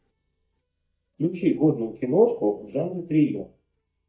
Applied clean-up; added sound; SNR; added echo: neural mask model DeepFilterNet 3.